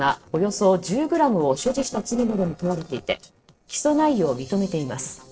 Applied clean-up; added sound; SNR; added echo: neural separator model SepFormer DNS4.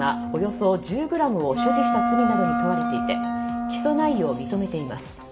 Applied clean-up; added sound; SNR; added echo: none; Wind instrument, woodwind instrument; 1 dB; reverberation time 0.6 s.